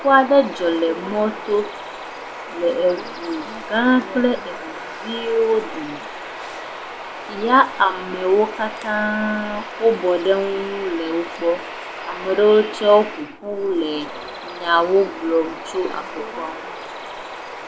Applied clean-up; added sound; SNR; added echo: none; Bird vocalization, bird call, bird song; 12 dB; none.